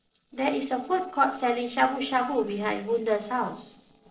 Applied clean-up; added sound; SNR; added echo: neural separator model SepFormer DNS4.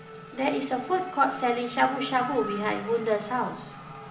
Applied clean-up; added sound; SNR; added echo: none; Race car, auto racing / Accelerating, revving, vroom; 12 dB; reverberation time 0.7 s.